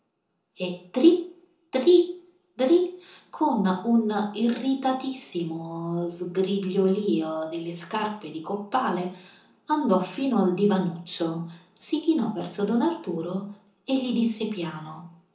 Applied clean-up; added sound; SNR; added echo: none; none; none; reverberation time 0.8 s.